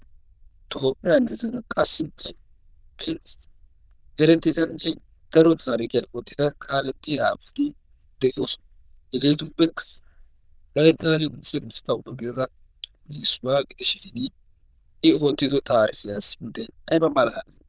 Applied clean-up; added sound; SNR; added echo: neural diffusion model UNIVERSE++.